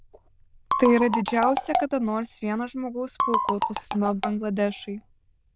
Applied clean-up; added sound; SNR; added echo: neural diffusion model UNIVERSE++.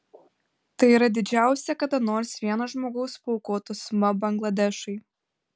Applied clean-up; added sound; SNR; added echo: none; none; none; none.